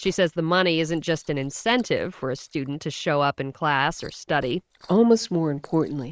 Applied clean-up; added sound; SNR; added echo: neural mask model RNNoise.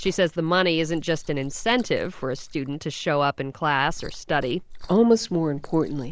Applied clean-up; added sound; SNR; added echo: none; Liquid; 14 dB; none.